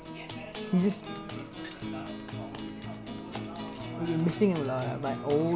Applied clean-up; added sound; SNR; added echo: none; Acoustic guitar; 7 dB; none.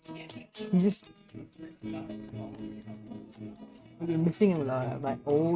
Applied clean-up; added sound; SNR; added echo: neural mask model RNNoise.